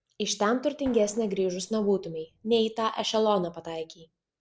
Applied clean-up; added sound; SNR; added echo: neural separator model SepFormer DNS4.